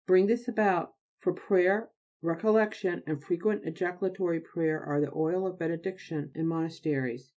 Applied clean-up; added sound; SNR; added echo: neural mask model Resemble Enhance denoiser.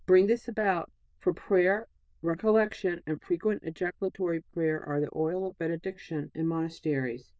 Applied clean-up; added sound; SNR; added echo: neural diffusion model UNIVERSE++.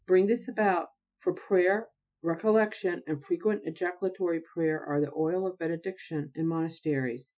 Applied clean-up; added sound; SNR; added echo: classical method Wiener filter.